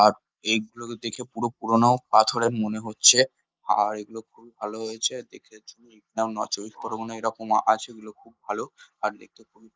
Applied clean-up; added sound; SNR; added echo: neural mask model Resemble Enhance denoiser.